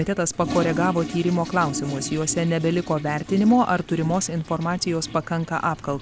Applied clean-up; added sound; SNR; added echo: none; Toilet flush; 11 dB; none.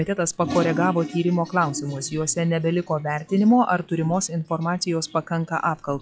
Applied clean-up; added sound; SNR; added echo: classical method log-MMSE.